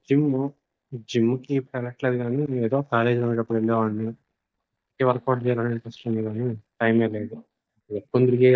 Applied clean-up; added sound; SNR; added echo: neural mask model DeepFilterNet 3.